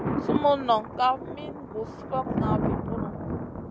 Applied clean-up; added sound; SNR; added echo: none; Thunder; 1 dB; none.